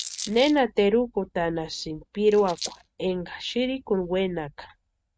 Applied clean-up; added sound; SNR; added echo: neural mask model RNNoise.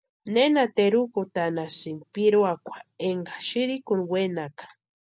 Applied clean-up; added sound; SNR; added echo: none; none; none; none.